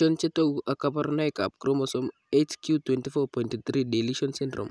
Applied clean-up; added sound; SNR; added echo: none; none; none; none.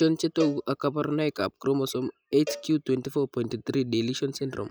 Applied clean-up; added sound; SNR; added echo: classical method log-MMSE.